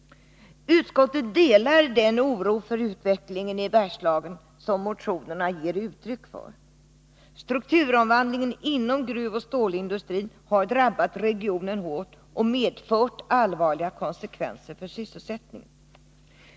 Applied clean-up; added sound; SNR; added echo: none; none; none; none.